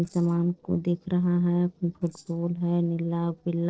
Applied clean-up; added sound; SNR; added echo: neural separator model SepFormer DNS4.